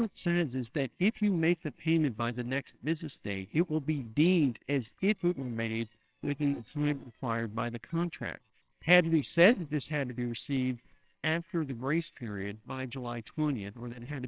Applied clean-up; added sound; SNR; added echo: neural separator model SepFormer WHAMR!.